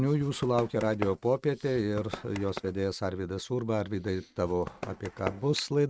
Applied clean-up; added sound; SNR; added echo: neural mask model RNNoise.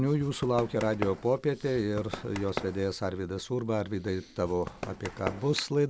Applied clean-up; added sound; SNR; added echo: none; Run; 11 dB; none.